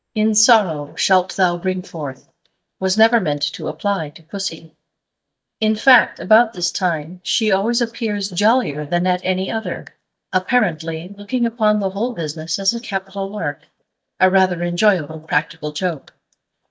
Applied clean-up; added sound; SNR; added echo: neural mask model DeepFilterNet 3.